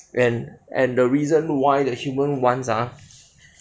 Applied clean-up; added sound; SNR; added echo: none; none; none; none.